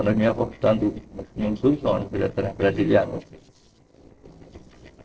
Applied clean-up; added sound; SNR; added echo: neural separator model SepFormer DNS4.